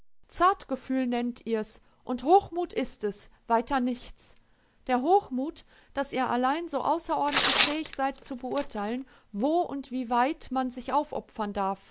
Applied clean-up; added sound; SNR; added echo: none; Tearing; 2 dB; none.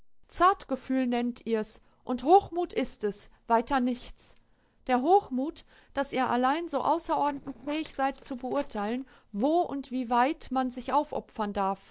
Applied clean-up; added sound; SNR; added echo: neural separator model SepFormer DNS4.